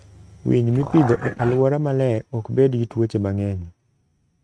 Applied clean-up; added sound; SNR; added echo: neural mask model RNNoise.